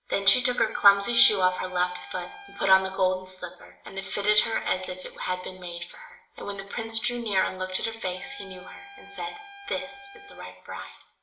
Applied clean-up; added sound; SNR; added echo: none; Trumpet; 19 dB; reverberation time 0.5 s.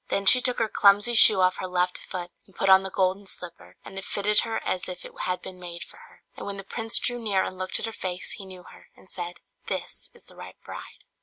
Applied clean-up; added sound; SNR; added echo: none; none; none; none.